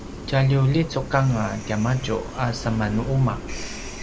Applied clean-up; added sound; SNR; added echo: none; Train; 10 dB; none.